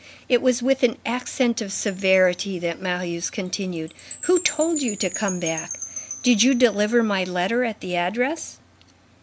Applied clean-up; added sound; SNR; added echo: none; Wind chime; 15 dB; none.